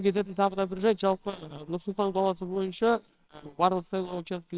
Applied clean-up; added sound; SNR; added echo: neural separator model SepFormer WHAMR!.